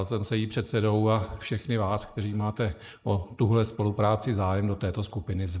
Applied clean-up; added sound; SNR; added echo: neural mask model Resemble Enhance denoiser.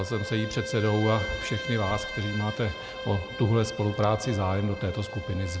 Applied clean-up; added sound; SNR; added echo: none; Bowed string instrument; 9 dB; none.